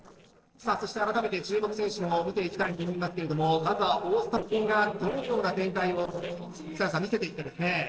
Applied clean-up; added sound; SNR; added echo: neural separator model SepFormer DNS4.